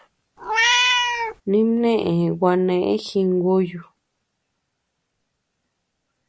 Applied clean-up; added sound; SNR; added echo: none; Meow; -4 dB; none.